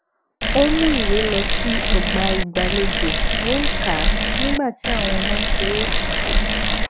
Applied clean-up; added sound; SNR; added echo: none; Bicycle; -5 dB; none.